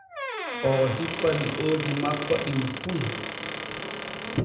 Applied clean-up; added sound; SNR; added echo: none; Squeak / Wood; 4 dB; reverberation time 0.8 s.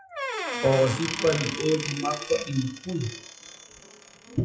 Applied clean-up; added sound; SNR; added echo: classical method WPE with log-MMSE.